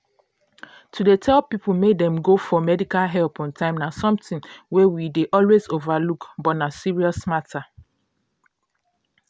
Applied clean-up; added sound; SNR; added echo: none; none; none; none.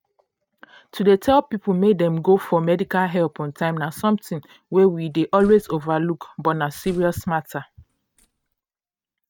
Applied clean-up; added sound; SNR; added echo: neural mask model RNNoise.